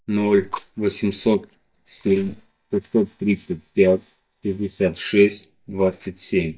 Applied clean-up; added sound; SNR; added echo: neural mask model DeepFilterNet 3.